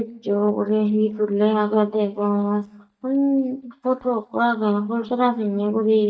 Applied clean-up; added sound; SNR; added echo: neural mask model DeepFilterNet 3.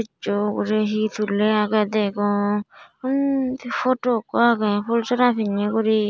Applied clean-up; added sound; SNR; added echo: none; none; none; none.